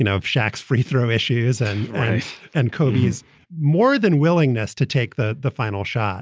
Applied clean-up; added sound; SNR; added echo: none; none; none; none.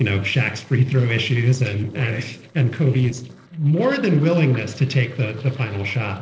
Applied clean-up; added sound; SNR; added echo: neural separator model SepFormer DNS4.